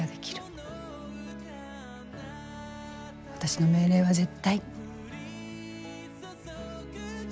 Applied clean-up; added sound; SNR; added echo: none; none; none; none.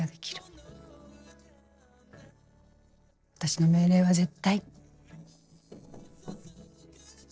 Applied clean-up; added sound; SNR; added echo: neural separator model SepFormer DNS4.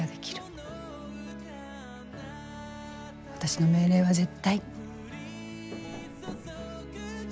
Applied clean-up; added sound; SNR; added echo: none; Tap; 13 dB; none.